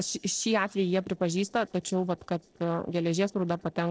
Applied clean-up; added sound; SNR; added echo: neural separator model SepFormer DNS4.